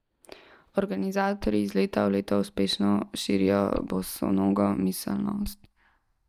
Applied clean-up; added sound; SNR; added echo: neural mask model DeepFilterNet 3.